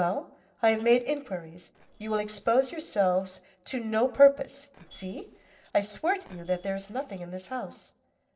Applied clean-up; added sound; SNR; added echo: neural separator model SepFormer DNS4.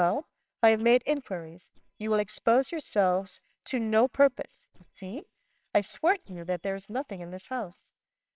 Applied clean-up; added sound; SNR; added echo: neural separator model SepFormer WHAMR!.